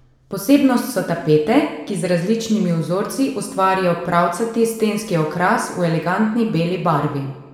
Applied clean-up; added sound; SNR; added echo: none; none; none; reverberation time 0.7 s.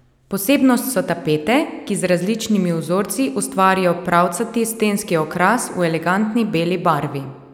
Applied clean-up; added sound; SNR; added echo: none; none; none; none.